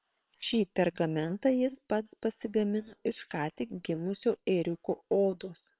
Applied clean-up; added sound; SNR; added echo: neural separator model SepFormer WHAM!.